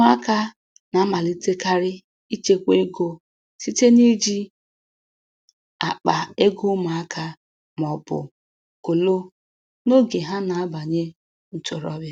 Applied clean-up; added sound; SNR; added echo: none; none; none; none.